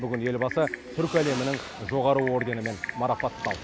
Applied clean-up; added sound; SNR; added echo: none; Typing; 9 dB; none.